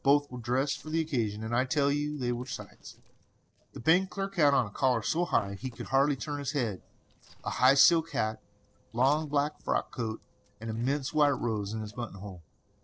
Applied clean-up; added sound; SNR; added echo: neural separator model SepFormer DNS4.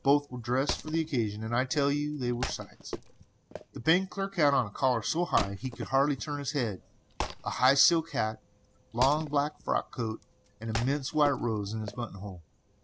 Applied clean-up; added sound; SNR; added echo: none; Wood; 13 dB; none.